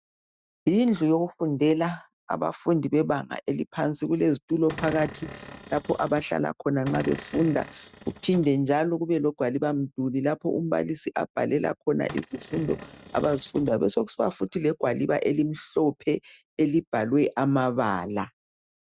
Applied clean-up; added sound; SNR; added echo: neural mask model RNNoise.